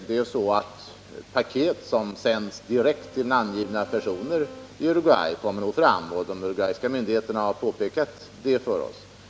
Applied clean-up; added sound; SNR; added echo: none; Bowed string instrument; 20 dB; none.